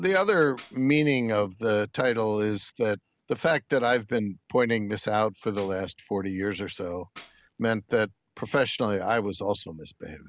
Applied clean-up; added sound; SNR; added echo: none; Tambourine; 10 dB; none.